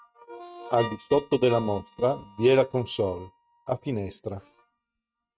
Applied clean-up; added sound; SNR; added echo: neural mask model RNNoise.